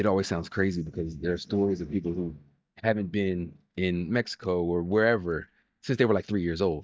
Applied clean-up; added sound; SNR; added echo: neural mask model DeepFilterNet 3.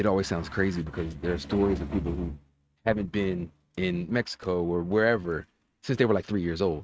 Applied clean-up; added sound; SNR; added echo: neural mask model RNNoise.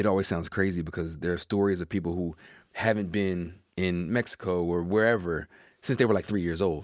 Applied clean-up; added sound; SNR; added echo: none; none; none; none.